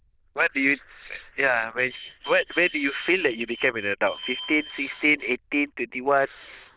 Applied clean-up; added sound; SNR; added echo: neural diffusion model UNIVERSE++.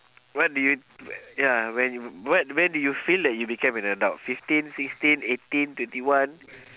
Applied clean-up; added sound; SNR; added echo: none; none; none; none.